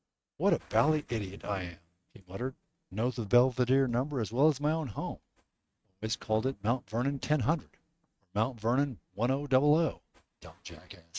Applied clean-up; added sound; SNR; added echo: neural mask model RNNoise.